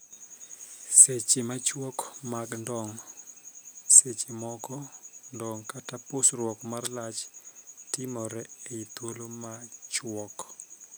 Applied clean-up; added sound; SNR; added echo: none; none; none; none.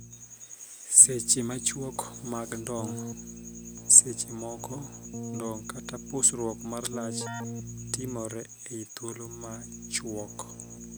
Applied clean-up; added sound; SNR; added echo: none; Keyboard (musical); 12 dB; none.